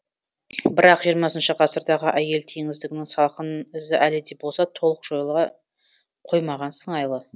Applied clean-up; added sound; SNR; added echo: none; none; none; none.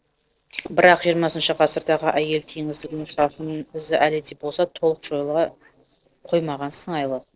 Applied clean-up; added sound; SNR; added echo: neural separator model SepFormer DNS4.